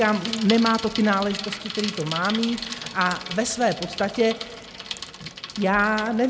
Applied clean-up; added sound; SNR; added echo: none; Bicycle; 10 dB; none.